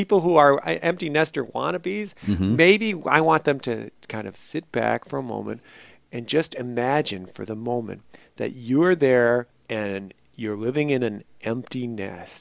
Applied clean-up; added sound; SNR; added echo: none; none; none; none.